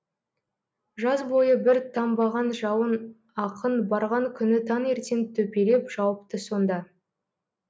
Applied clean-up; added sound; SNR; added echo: none; none; none; none.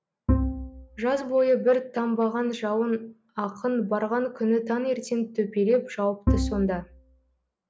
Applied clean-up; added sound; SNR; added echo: none; Bowed string instrument; 2 dB; none.